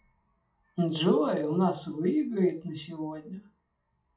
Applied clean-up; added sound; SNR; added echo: classical method WPE with log-MMSE.